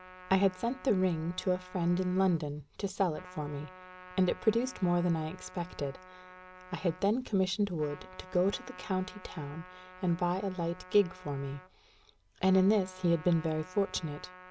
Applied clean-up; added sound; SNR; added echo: none; Trumpet; 19 dB; none.